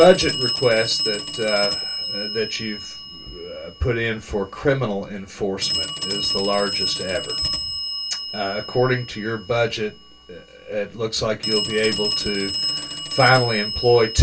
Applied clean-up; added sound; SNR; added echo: none; Telephone; 5 dB; reverberation time 0.2 s.